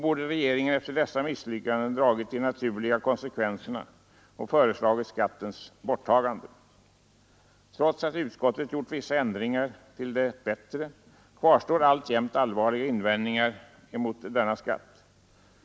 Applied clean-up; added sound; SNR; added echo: none; none; none; none.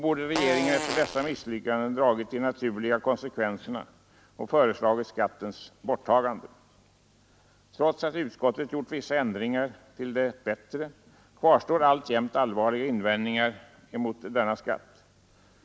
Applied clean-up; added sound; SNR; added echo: none; Fart; 5 dB; none.